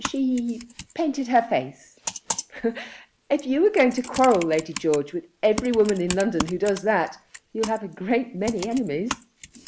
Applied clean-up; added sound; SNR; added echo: none; Computer keyboard; 13 dB; none.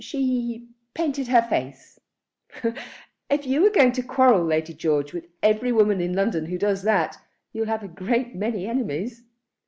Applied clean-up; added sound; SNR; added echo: none; none; none; none.